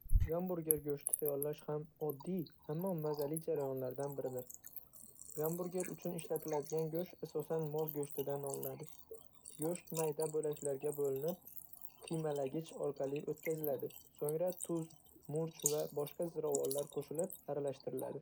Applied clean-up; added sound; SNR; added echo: neural mask model Resemble Enhance denoiser.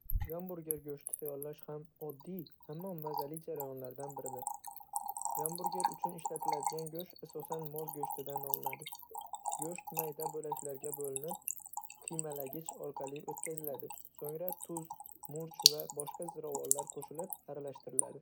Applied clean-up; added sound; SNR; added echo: none; Trickle, dribble / Splash, splatter; -4 dB; none.